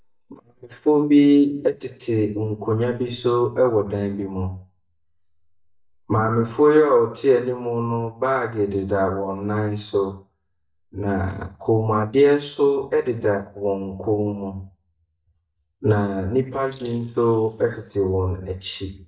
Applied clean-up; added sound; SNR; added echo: neural mask model DeepFilterNet 3.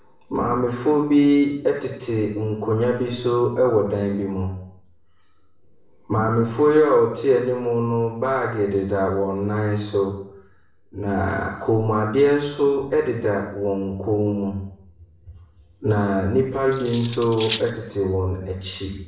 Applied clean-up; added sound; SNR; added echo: none; Cutlery, silverware; 12 dB; reverberation time 0.7 s.